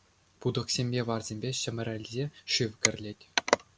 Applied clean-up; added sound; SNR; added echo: none; none; none; none.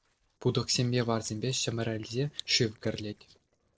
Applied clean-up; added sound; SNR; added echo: neural separator model SepFormer DNS4.